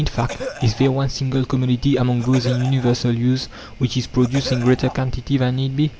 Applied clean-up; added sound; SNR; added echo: none; Cough; 13 dB; none.